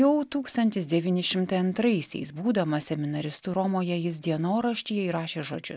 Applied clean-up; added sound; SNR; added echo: none; none; none; none.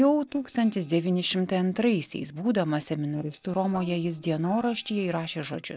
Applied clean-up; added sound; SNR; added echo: neural separator model SepFormer DNS4.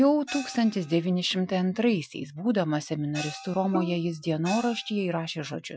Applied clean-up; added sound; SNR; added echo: classical method Wiener filter.